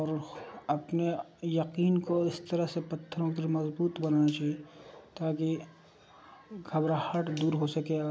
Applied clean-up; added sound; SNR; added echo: none; none; none; none.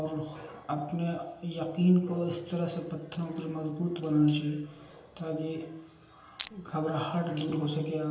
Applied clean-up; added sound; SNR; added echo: none; Crushing; 7 dB; reverberation time 0.9 s.